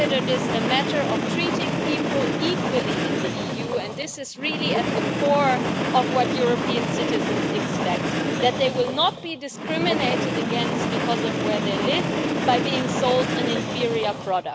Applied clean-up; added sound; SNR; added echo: none; Train; -1 dB; none.